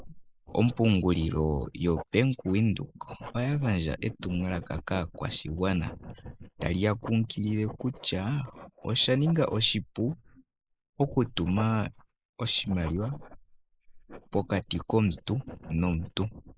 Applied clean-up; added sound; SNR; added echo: neural mask model Resemble Enhance denoiser.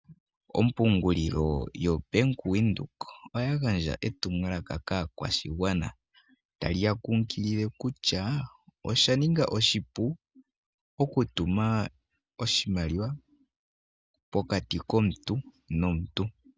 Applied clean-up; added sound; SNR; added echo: none; none; none; none.